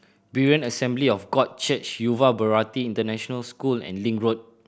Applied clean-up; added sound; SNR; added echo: none; none; none; none.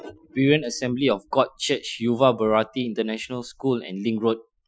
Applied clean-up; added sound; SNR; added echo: classical method Wiener filter.